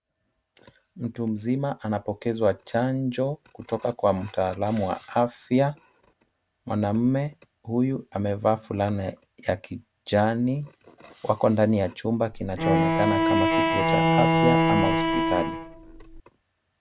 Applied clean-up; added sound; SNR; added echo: none; Bowed string instrument; -4 dB; none.